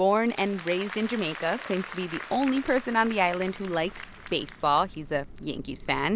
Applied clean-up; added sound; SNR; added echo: none; Applause; 15 dB; none.